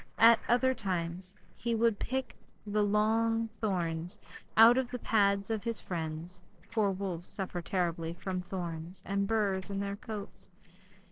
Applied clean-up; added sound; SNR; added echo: neural separator model SepFormer DNS4.